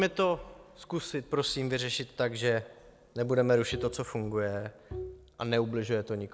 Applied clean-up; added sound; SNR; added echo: none; Bowed string instrument; 13 dB; none.